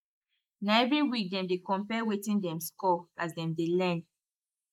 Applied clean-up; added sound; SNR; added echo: neural mask model Resemble Enhance denoiser.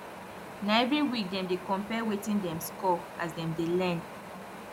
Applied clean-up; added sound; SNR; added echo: none; Wind; 12 dB; none.